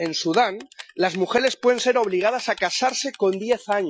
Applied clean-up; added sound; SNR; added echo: classical method Wiener filter.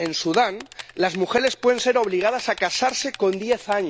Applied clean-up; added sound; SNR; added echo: none; Typing; 19 dB; none.